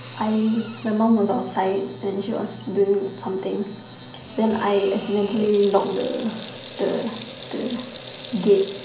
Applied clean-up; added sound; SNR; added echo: none; Sink (filling or washing) / Water tap, faucet; 17 dB; reverberation time 0.6 s.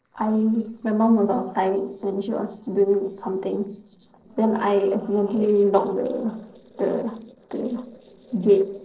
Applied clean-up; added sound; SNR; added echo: neural separator model SepFormer DNS4.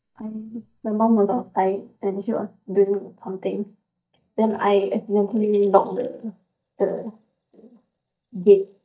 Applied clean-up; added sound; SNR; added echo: neural mask model DeepFilterNet 3.